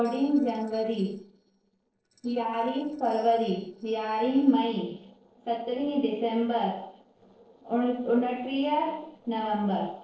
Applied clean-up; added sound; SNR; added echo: neural separator model SepFormer DNS4.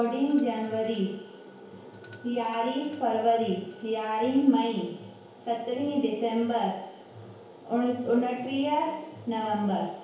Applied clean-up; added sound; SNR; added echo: none; Doorbell; 16 dB; reverberation time 1.0 s.